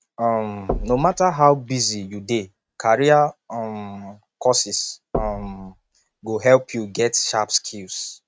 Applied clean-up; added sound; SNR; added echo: neural mask model RNNoise.